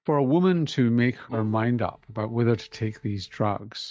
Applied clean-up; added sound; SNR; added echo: neural mask model DeepFilterNet 3.